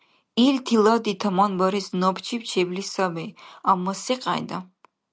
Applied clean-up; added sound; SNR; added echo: none; none; none; none.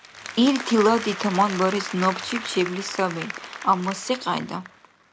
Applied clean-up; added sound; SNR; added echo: none; Applause; 11 dB; none.